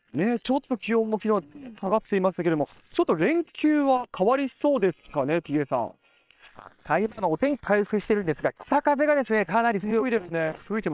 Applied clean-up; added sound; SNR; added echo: neural separator model SepFormer WHAM!.